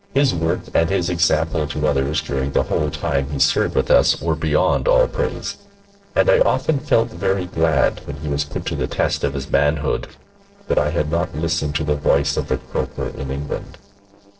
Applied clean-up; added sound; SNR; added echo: neural separator model SepFormer DNS4.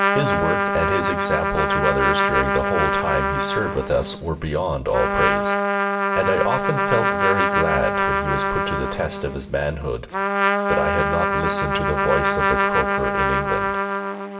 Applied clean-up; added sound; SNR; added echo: none; Trumpet; -3 dB; reverberation time 0.6 s.